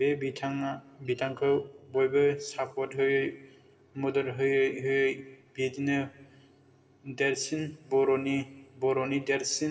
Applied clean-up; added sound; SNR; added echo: neural separator model SepFormer DNS4.